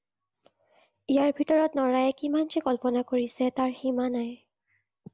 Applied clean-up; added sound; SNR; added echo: none; none; none; none.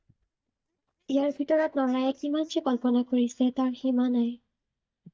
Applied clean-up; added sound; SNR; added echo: neural mask model DeepFilterNet 3.